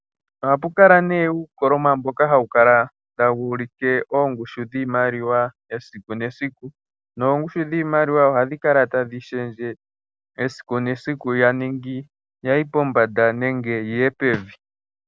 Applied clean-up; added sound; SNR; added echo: none; none; none; none.